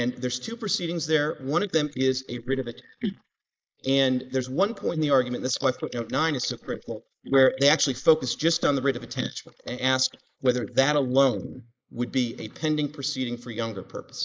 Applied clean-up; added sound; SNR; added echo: neural mask model Resemble Enhance denoiser.